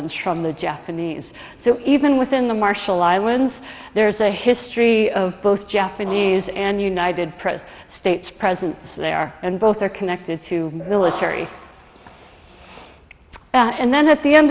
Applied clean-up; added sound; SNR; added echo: none; none; none; none.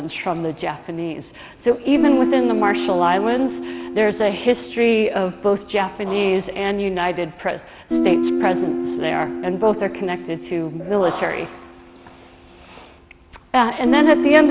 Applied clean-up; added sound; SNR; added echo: none; Guitar; 5 dB; none.